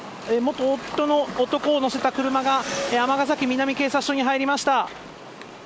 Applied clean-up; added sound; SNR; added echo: none; none; none; none.